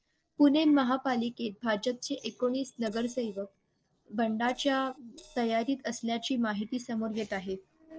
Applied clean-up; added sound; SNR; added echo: neural separator model SepFormer DNS4.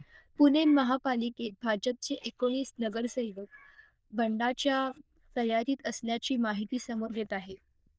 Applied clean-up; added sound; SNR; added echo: neural diffusion model UNIVERSE++.